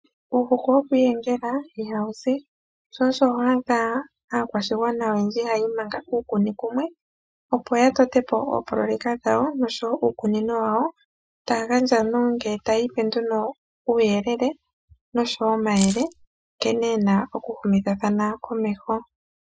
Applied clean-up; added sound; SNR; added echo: classical method Wiener filter.